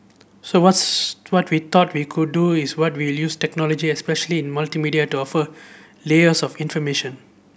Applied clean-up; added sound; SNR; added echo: none; none; none; none.